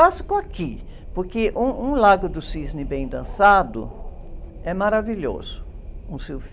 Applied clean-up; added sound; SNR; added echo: none; Wind; 11 dB; none.